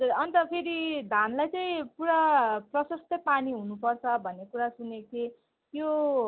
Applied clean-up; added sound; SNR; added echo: none; none; none; none.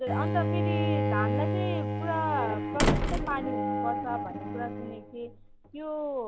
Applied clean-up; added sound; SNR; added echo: none; Bowed string instrument + Slam; -5 dB; none.